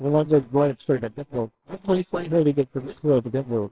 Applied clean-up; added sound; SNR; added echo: neural separator model SepFormer WHAMR!.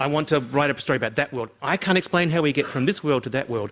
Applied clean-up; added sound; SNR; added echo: none; none; none; none.